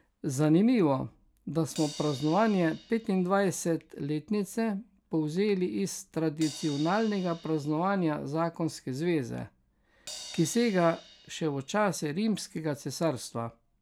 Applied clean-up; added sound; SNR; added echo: none; Crash cymbal; 19 dB; none.